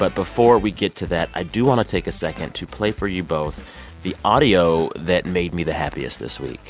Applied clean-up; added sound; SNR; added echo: none; none; none; none.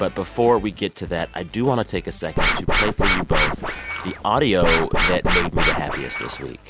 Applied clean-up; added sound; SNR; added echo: none; Scratching (performance technique); -2 dB; none.